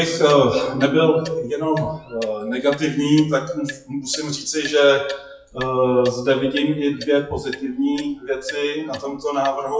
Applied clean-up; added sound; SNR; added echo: classical method WPE with log-MMSE.